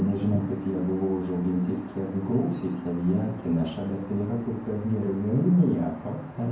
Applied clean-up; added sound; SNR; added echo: none; Aircraft; 18 dB; reverberation time 0.9 s.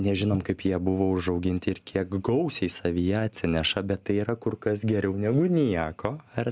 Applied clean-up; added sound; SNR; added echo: none; none; none; none.